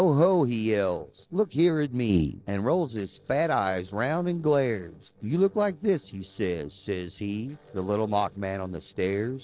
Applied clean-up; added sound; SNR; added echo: neural separator model SepFormer DNS4.